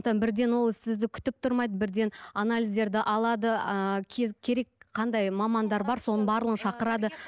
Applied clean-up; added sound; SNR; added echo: none; none; none; none.